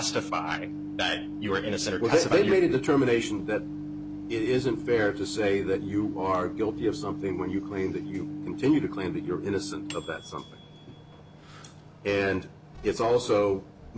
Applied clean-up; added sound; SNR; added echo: none; Microwave oven; 9 dB; none.